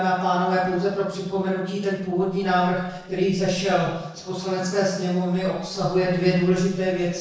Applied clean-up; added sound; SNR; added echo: neural separator model SepFormer DNS4.